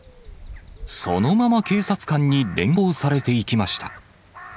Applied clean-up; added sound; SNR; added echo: none; Crow; 19 dB; none.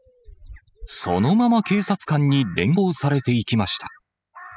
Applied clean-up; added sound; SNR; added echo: classical method spectral subtraction.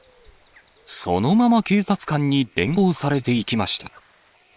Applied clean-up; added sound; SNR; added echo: neural separator model SepFormer WHAM!.